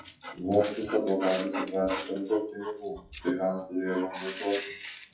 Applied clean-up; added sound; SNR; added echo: classical method WPE with log-MMSE.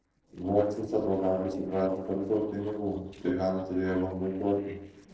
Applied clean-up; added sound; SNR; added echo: neural separator model SepFormer DNS4.